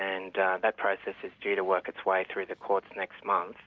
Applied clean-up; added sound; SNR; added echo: none; none; none; none.